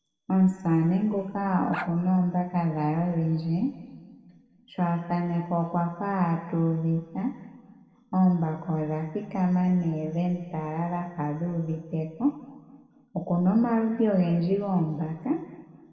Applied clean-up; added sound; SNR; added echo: none; Bark; 13 dB; reverberation time 1.7 s.